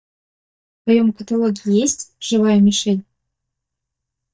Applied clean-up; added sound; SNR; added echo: neural mask model DeepFilterNet 3.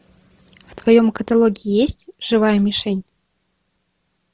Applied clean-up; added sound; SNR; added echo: none; none; none; none.